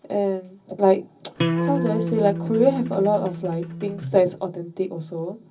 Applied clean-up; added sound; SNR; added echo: none; Acoustic guitar; 4 dB; reverberation time 0.4 s.